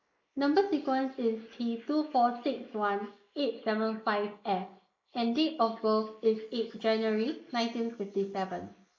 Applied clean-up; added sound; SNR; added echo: neural mask model Resemble Enhance denoiser.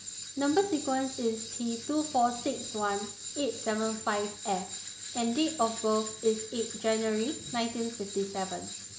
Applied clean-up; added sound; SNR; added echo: none; Tools; 9 dB; none.